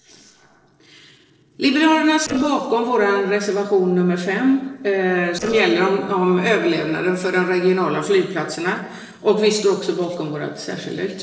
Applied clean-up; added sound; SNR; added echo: neural separator model SepFormer DNS4.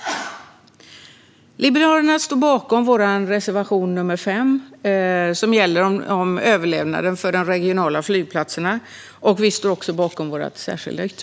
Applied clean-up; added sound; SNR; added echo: none; none; none; none.